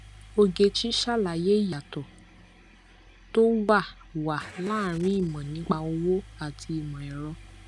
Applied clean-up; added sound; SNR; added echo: none; Engine starting / Car; 20 dB; none.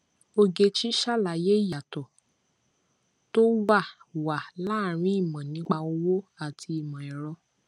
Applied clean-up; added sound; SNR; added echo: none; none; none; none.